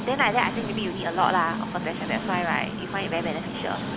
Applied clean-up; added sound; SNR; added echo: none; Train; 4 dB; none.